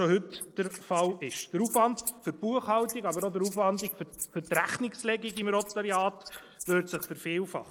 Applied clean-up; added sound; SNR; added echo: neural mask model Resemble Enhance denoiser.